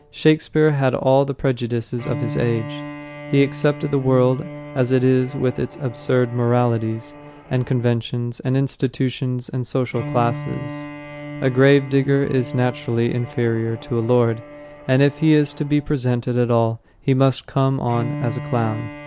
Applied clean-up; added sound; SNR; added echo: none; Bowed string instrument; 14 dB; none.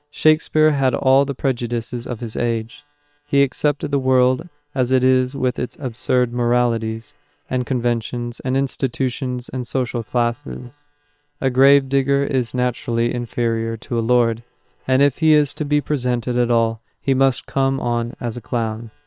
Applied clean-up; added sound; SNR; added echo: neural separator model SepFormer WHAM!.